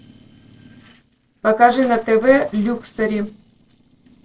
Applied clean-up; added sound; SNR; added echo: neural separator model SepFormer DNS4.